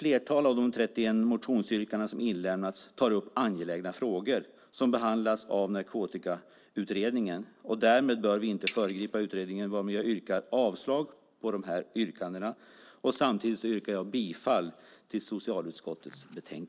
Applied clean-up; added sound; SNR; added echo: none; Bicycle bell; -4 dB; none.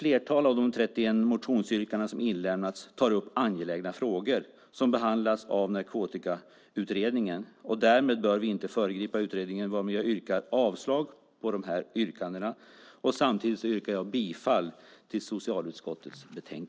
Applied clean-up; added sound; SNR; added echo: none; none; none; none.